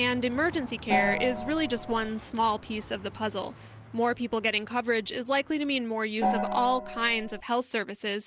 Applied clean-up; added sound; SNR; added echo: none; Gong; 2 dB; none.